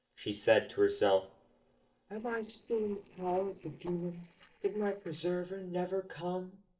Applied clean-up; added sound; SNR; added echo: neural separator model SepFormer DNS4.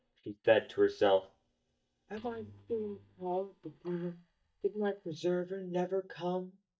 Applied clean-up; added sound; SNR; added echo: neural mask model DeepFilterNet 3.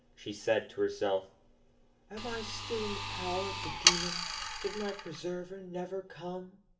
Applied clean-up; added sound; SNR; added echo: none; Sawing; -3 dB; reverberation time 0.4 s.